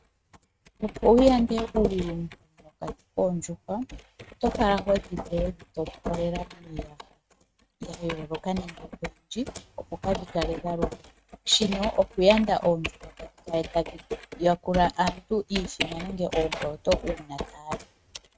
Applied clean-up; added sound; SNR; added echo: neural mask model RNNoise.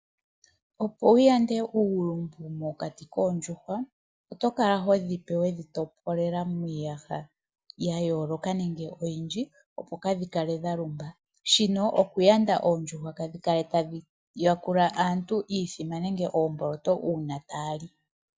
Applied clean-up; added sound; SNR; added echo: none; none; none; none.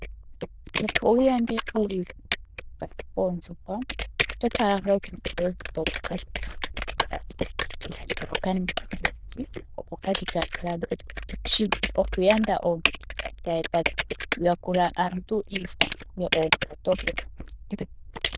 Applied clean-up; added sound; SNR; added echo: neural diffusion model UNIVERSE++.